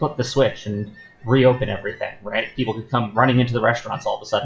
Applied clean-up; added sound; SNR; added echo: classical method WPE with log-MMSE.